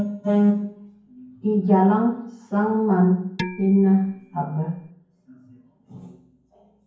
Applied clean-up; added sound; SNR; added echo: none; Dishes, pots, and pans; 13 dB; reverberation time 0.9 s.